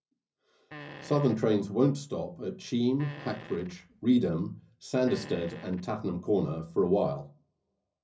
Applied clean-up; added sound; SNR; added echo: none; Fart; 18 dB; reverberation time 0.4 s.